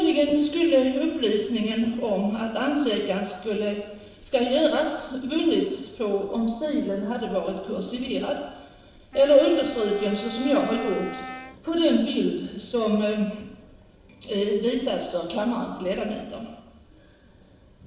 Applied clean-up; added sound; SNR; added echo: none; Wind instrument, woodwind instrument; 15 dB; reverberation time 0.9 s.